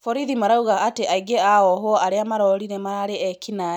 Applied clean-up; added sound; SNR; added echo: none; none; none; none.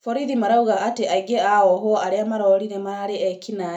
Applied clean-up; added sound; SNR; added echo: none; none; none; reverberation time 0.3 s.